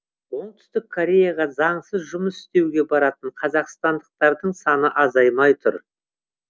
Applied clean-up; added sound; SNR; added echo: none; none; none; none.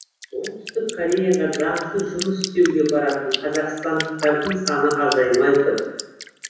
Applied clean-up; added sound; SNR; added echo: none; Drip; 13 dB; reverberation time 1.1 s.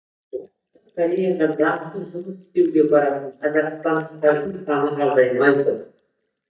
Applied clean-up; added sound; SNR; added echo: neural mask model DeepFilterNet 3.